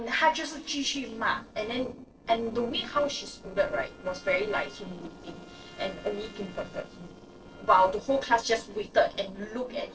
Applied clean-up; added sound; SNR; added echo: neural separator model SepFormer DNS4.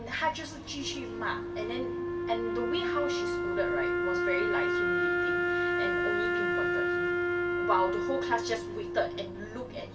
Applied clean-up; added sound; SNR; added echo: none; Wind instrument, woodwind instrument; -4 dB; reverberation time 2.0 s.